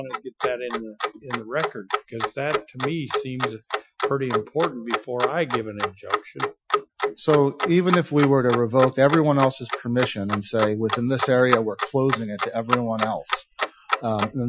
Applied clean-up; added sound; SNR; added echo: classical method Wiener filter.